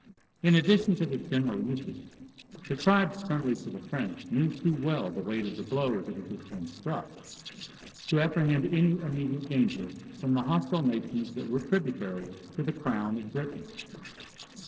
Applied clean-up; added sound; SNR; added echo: neural separator model SepFormer DNS4.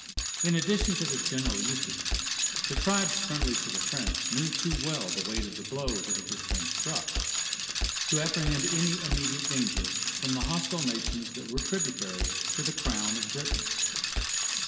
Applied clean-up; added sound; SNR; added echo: none; Bicycle; -3 dB; reverberation time 2.8 s.